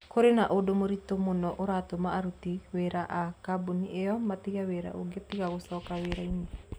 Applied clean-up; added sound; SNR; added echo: none; none; none; none.